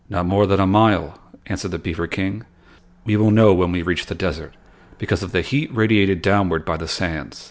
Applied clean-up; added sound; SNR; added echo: none; none; none; none.